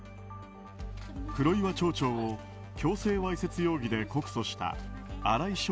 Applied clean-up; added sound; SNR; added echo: none; none; none; none.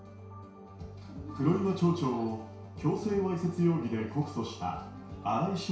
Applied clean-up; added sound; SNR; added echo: none; none; none; reverberation time 0.6 s.